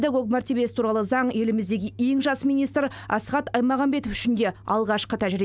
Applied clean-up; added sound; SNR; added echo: none; none; none; none.